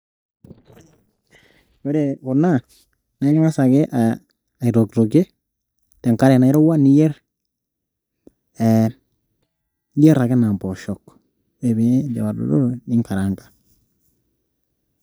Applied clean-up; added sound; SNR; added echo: neural mask model DeepFilterNet 3.